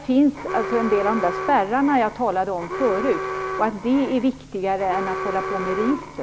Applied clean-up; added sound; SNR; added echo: none; Alarm; 8 dB; none.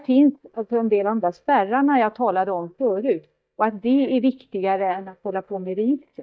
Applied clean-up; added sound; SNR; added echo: neural mask model DeepFilterNet 3.